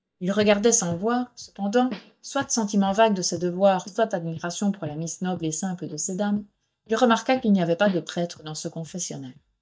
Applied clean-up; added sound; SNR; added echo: neural mask model DeepFilterNet 3.